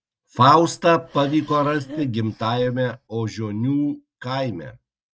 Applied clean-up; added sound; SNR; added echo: neural mask model RNNoise.